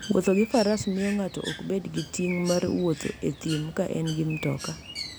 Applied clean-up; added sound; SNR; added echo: none; Bird; 13 dB; none.